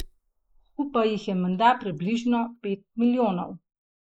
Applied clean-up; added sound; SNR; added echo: neural mask model Resemble Enhance denoiser.